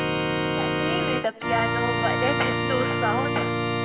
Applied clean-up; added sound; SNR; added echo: none; Organ; -4 dB; reverberation time 1.5 s.